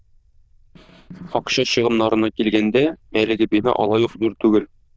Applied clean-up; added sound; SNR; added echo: neural diffusion model UNIVERSE++.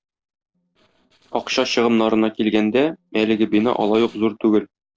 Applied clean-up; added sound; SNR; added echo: neural separator model SepFormer DNS4.